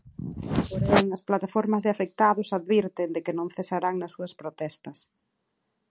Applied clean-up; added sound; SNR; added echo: none; none; none; none.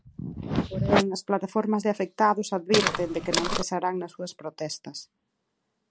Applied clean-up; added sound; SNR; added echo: none; Walk, footsteps; -1 dB; none.